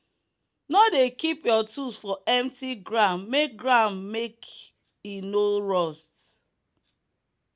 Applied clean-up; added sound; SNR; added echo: none; none; none; none.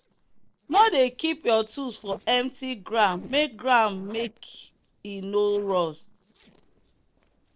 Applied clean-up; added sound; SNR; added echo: neural separator model SepFormer DNS4.